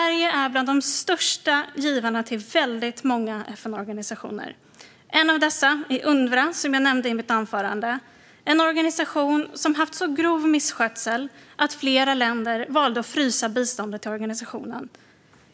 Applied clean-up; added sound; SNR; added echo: none; none; none; none.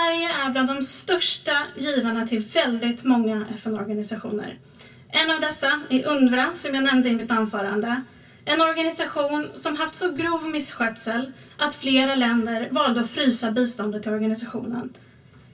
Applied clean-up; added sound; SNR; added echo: none; none; none; reverberation time 0.1 s.